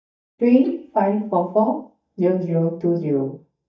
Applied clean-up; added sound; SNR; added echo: neural mask model DeepFilterNet 3.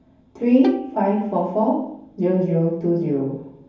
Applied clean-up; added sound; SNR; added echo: none; Bowed string instrument; 13 dB; reverberation time 0.9 s.